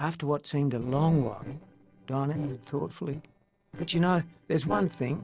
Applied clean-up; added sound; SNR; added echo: neural separator model SepFormer DNS4.